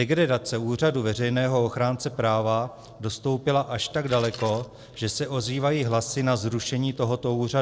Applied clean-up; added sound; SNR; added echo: neural separator model SepFormer DNS4.